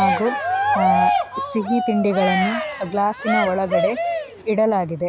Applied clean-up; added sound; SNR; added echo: none; Cheering; 0 dB; none.